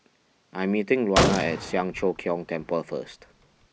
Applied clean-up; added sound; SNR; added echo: none; Gunshot, gunfire; 2 dB; none.